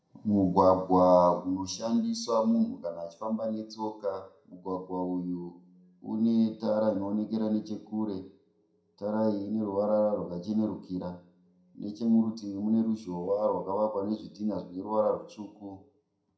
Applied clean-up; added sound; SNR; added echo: none; none; none; reverberation time 0.4 s.